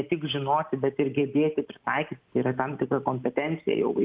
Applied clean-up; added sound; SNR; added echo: none; none; none; none.